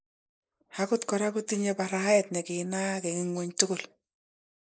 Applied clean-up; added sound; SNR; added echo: neural mask model Resemble Enhance denoiser.